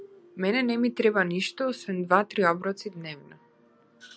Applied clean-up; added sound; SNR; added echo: none; none; none; none.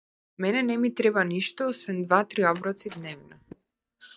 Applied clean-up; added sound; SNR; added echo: neural mask model DeepFilterNet 3.